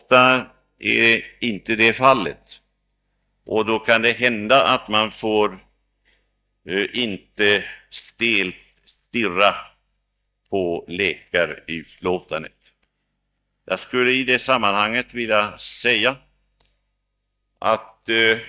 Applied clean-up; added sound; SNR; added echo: neural mask model DeepFilterNet 3.